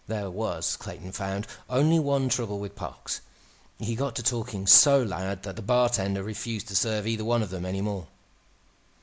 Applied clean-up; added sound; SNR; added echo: none; none; none; none.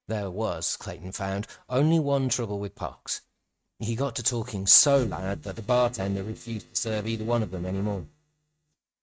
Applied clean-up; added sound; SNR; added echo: neural mask model RNNoise.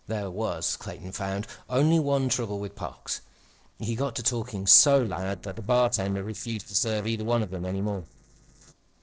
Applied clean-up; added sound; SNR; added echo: neural separator model SepFormer DNS4.